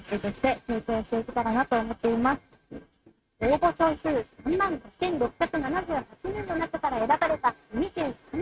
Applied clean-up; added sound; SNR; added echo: neural mask model RNNoise.